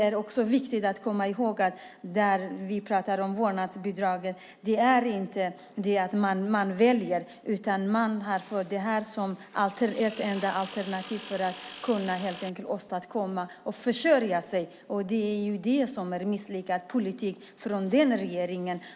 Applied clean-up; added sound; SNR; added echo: none; Tools; 14 dB; none.